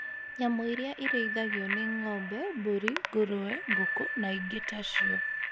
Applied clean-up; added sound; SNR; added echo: none; Bicycle bell; 1 dB; none.